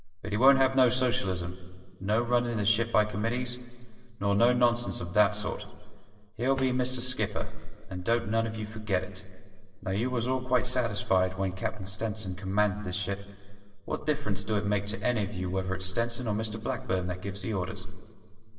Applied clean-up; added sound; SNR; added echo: neural separator model SepFormer DNS4.